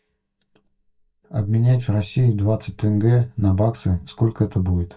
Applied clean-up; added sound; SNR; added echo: neural mask model DeepFilterNet 3.